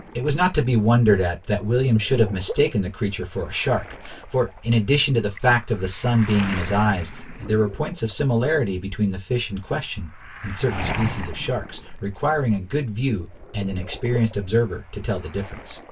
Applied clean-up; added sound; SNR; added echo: none; Waves, surf; 15 dB; reverberation time 0.1 s.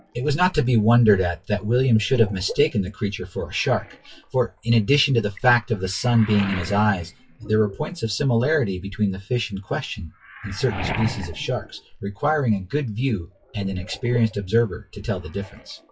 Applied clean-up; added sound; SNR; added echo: classical method WPE with log-MMSE.